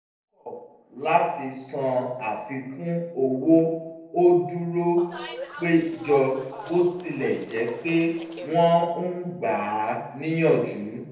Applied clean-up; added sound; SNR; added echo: neural separator model SepFormer DNS4.